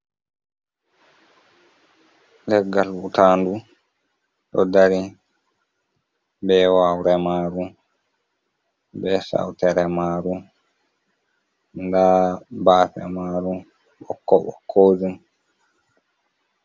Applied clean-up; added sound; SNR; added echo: none; none; none; none.